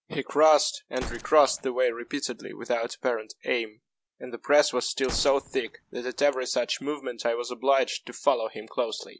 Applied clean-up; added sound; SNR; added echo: none; Gunshot, gunfire; 18 dB; none.